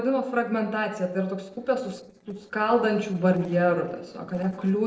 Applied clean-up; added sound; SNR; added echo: neural separator model SepFormer DNS4.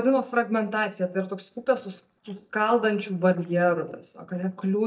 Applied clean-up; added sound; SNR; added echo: neural mask model DeepFilterNet 3.